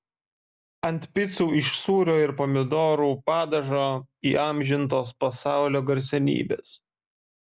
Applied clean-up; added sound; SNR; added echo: none; none; none; none.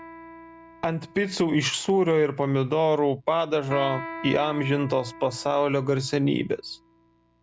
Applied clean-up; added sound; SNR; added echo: none; Electric guitar; 17 dB; none.